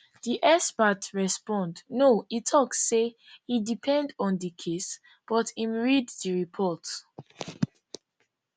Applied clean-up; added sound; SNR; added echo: none; none; none; none.